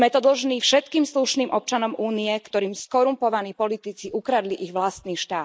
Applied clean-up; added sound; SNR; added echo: neural mask model Resemble Enhance denoiser.